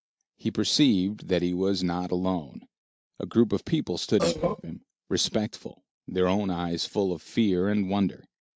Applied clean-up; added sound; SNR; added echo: neural mask model RNNoise.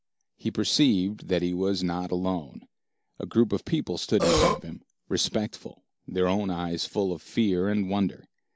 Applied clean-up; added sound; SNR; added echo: none; Burping, eructation; -4 dB; none.